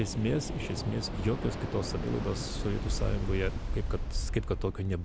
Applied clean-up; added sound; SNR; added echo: none; Waves, surf; 1 dB; none.